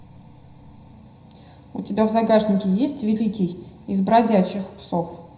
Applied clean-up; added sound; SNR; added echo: none; none; none; reverberation time 0.7 s.